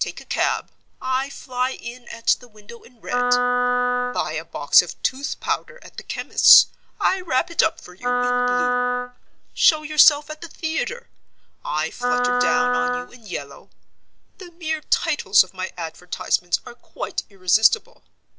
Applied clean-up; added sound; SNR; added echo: none; Wind instrument, woodwind instrument; -1 dB; none.